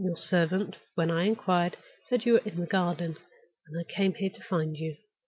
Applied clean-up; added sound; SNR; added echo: none; none; none; none.